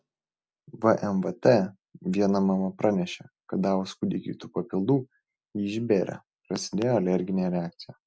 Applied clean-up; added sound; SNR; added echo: none; none; none; none.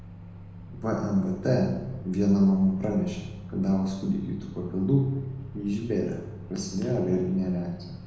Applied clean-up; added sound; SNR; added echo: none; Microwave oven; 14 dB; reverberation time 1.0 s.